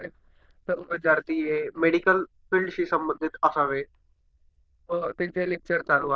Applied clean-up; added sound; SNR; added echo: neural diffusion model UNIVERSE++.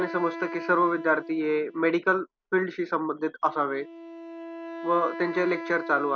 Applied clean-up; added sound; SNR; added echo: none; Wind instrument, woodwind instrument; 12 dB; none.